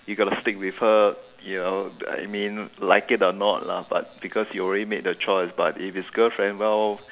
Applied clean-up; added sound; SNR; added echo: none; none; none; none.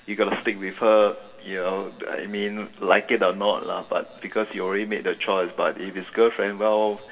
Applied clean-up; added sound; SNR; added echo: none; none; none; reverberation time 2.7 s.